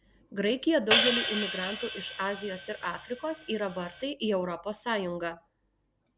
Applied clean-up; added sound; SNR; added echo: none; Hi-hat; -4 dB; none.